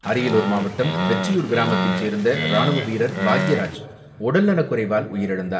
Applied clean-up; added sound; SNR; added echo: none; Animal; 3 dB; reverberation time 1.2 s.